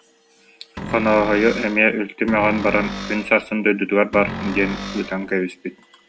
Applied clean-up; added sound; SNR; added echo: none; Cupboard open or close; 10 dB; none.